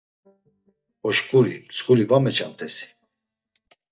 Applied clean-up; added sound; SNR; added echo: neural mask model DeepFilterNet 3.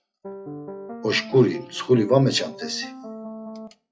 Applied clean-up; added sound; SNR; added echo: classical method WPE with log-MMSE.